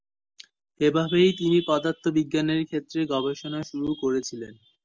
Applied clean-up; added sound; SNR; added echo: none; none; none; none.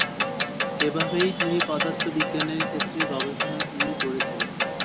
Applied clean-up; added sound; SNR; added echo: none; Clock; -3 dB; none.